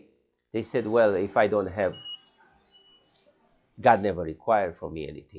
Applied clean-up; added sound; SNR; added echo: classical method log-MMSE.